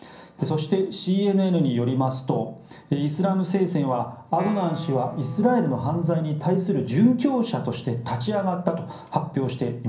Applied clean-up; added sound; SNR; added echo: none; Wind instrument, woodwind instrument; 17 dB; reverberation time 0.6 s.